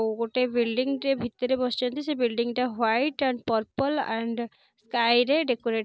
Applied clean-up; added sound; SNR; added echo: none; none; none; none.